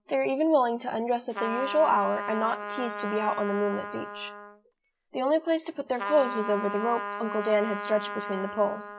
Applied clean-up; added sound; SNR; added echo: none; Trumpet; 8 dB; none.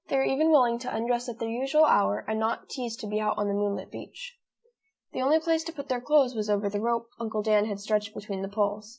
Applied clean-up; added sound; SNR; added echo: none; none; none; none.